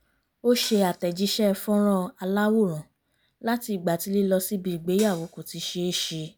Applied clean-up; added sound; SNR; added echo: none; Hi-hat; 16 dB; none.